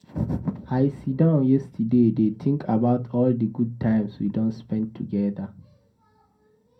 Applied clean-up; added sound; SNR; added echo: none; none; none; reverberation time 0.2 s.